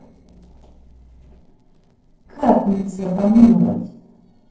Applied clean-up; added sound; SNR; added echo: neural separator model SepFormer DNS4.